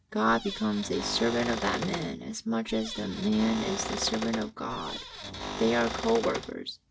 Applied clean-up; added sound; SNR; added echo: none; Cupboard open or close / Door; 7 dB; none.